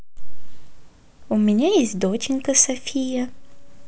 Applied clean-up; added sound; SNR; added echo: none; none; none; none.